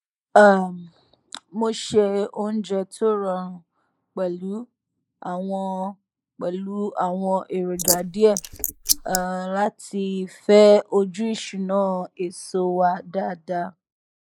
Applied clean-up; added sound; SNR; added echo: neural mask model Resemble Enhance denoiser.